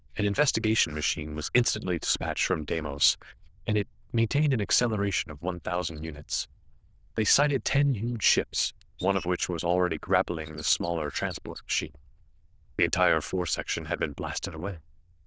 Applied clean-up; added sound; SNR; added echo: neural diffusion model UNIVERSE++.